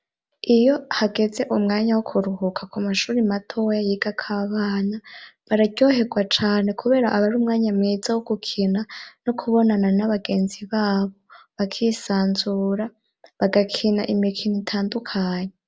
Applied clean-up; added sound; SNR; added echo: none; none; none; none.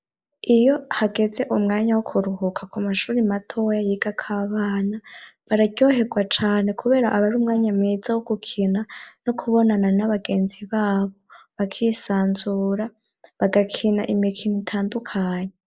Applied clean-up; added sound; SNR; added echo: neural mask model Resemble Enhance denoiser.